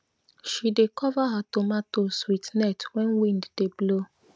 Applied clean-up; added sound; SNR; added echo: none; none; none; none.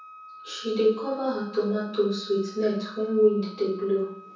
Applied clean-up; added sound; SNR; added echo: none; Wind instrument, woodwind instrument; 20 dB; reverberation time 0.6 s.